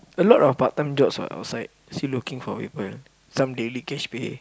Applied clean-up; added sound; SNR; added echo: none; none; none; none.